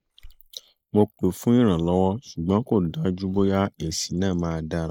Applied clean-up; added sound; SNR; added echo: neural mask model Resemble Enhance denoiser.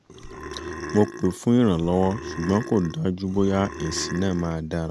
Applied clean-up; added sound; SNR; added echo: none; Burping, eructation; 12 dB; none.